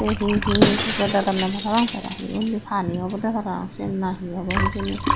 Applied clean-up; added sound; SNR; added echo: none; Liquid + Shatter; 3 dB; none.